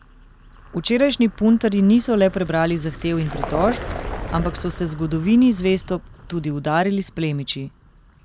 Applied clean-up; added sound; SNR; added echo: none; Vehicle; 13 dB; none.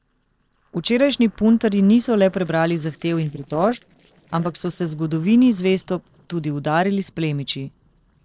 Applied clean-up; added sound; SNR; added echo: neural separator model SepFormer DNS4.